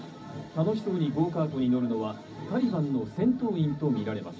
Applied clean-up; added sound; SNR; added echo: none; none; none; reverberation time 0.4 s.